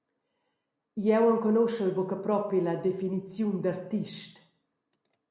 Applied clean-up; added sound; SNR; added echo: none; none; none; none.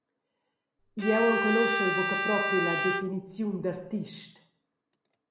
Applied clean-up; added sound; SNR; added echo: none; Bowed string instrument; 0 dB; none.